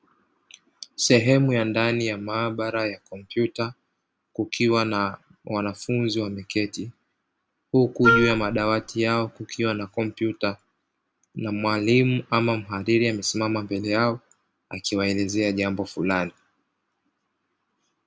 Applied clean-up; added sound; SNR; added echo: none; Wind instrument, woodwind instrument; -1 dB; none.